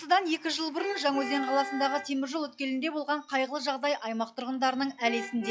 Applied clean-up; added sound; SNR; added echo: classical method log-MMSE.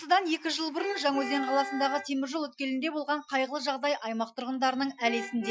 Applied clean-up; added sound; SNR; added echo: classical method Wiener filter.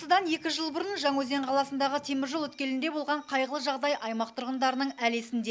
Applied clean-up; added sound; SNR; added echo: none; none; none; none.